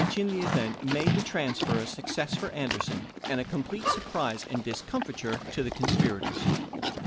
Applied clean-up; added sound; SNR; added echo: none; Livestock, farm animals, working animals; -1 dB; none.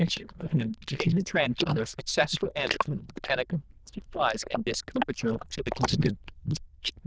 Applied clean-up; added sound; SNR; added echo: neural diffusion model UNIVERSE++.